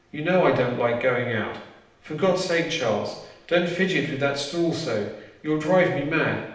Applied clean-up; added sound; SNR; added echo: none; none; none; reverberation time 0.8 s.